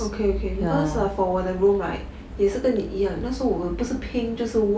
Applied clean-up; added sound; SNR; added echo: none; none; none; none.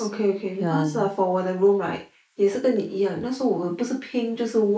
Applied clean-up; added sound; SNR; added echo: neural mask model Resemble Enhance denoiser.